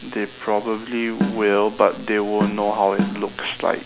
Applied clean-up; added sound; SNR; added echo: none; Snare drum; 3 dB; none.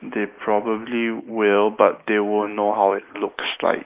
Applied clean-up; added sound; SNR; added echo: neural mask model Resemble Enhance denoiser.